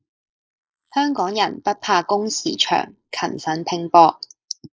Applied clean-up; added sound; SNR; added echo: neural mask model Resemble Enhance denoiser.